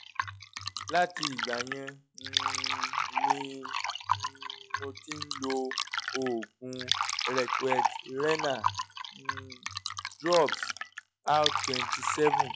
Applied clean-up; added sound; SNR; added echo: classical method log-MMSE.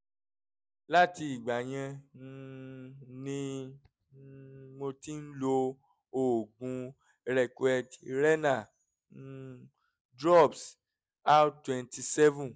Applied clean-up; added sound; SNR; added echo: none; none; none; none.